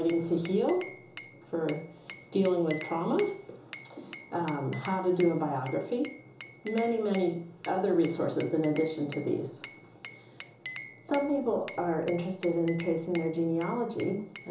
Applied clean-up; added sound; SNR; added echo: none; Glass; 12 dB; reverberation time 0.6 s.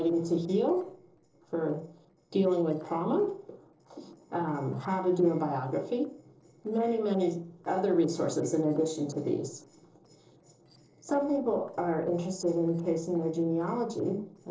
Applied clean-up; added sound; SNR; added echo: neural separator model SepFormer DNS4.